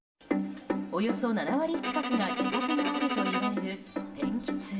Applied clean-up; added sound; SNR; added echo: none; Bowed string instrument; 3 dB; reverberation time 0.8 s.